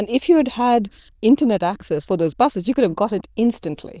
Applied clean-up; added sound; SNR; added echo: neural diffusion model UNIVERSE++.